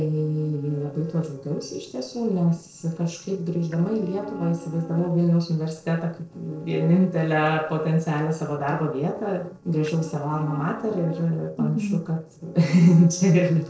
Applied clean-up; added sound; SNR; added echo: neural separator model SepFormer DNS4.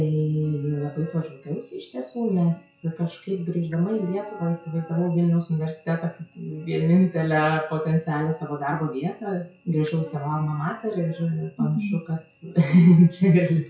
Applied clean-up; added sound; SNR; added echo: classical method WPE with log-MMSE.